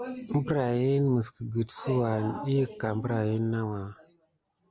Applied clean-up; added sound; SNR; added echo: none; none; none; none.